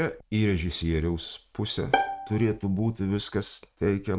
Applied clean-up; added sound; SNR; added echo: neural mask model RNNoise.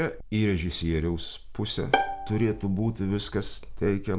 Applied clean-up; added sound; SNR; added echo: none; Bowed string instrument; 5 dB; none.